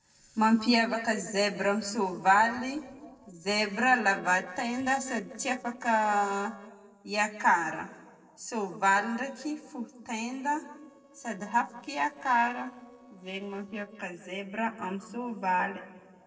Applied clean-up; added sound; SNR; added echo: neural separator model SepFormer DNS4.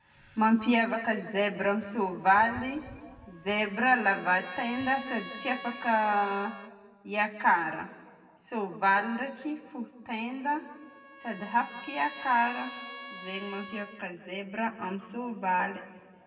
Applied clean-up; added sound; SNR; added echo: none; Trumpet; 18 dB; reverberation time 1.3 s.